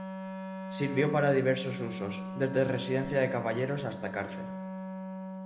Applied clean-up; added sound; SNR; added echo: none; Wind instrument, woodwind instrument; 7 dB; reverberation time 0.8 s.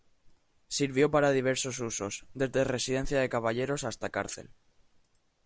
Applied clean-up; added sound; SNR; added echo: none; none; none; none.